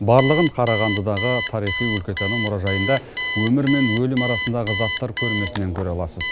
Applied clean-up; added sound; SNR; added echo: none; Alarm; 3 dB; none.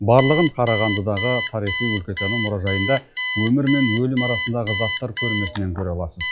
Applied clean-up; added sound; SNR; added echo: classical method log-MMSE.